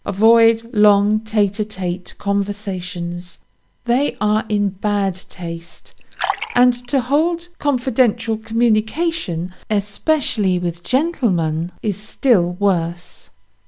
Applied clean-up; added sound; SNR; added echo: none; Fill (with liquid); 11 dB; none.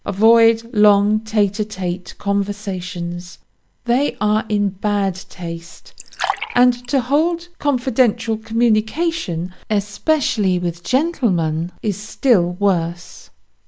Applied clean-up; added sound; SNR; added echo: neural mask model Resemble Enhance denoiser.